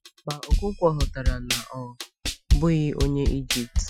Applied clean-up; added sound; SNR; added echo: classical method Wiener filter.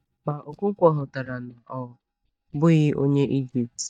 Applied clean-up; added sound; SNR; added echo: neural mask model DeepFilterNet 3.